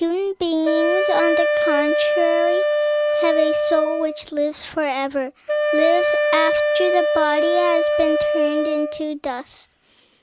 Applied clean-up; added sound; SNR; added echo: none; Wind instrument, woodwind instrument; -2 dB; none.